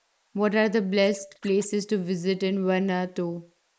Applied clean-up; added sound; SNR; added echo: neural mask model Resemble Enhance denoiser.